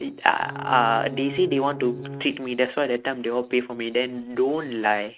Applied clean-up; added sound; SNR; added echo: neural mask model RNNoise.